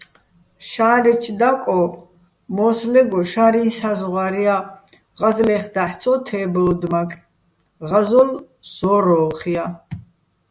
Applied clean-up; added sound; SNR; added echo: none; none; none; none.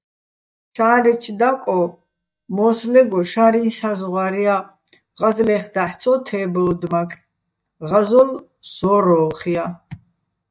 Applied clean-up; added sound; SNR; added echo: neural mask model DeepFilterNet 3.